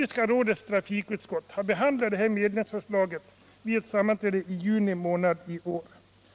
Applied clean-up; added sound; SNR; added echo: none; none; none; none.